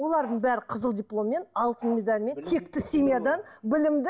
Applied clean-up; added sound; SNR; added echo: none; Bark; 19 dB; none.